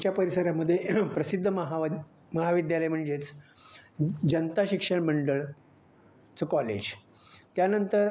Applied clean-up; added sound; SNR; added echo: none; none; none; none.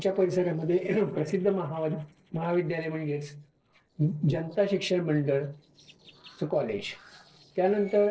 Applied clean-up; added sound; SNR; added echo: neural separator model SepFormer DNS4.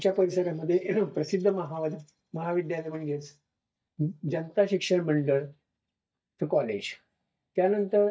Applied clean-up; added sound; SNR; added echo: neural mask model DeepFilterNet 3.